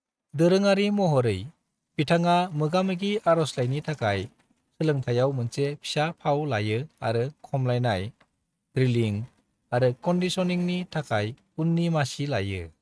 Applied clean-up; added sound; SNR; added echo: neural mask model RNNoise.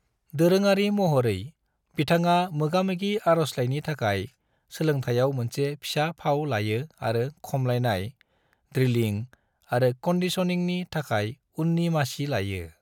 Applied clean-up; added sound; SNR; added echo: none; none; none; none.